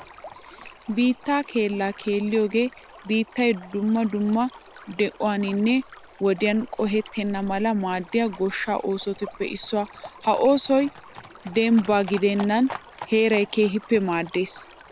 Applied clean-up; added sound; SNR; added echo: none; Stream + Livestock, farm animals, working animals; 19 dB; none.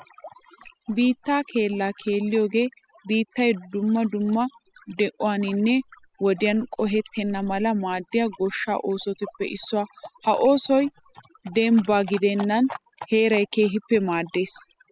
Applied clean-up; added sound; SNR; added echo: classical method spectral subtraction.